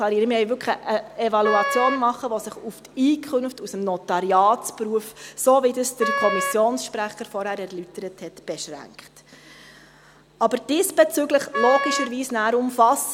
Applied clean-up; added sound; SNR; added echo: none; Wind instrument, woodwind instrument; 4 dB; none.